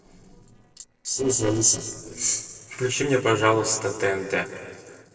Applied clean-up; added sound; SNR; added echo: neural separator model SepFormer DNS4.